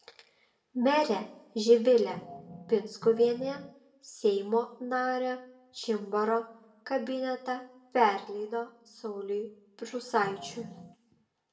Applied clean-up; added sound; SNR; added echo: none; Organ; 15 dB; reverberation time 0.5 s.